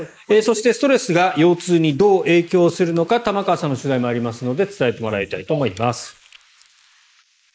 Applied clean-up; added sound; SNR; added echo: neural mask model Resemble Enhance denoiser.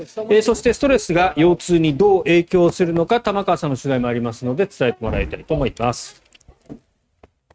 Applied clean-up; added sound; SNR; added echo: neural mask model RNNoise.